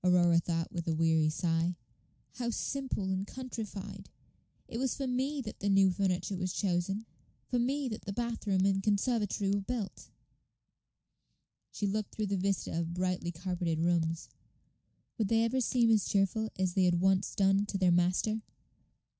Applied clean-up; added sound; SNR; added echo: none; none; none; none.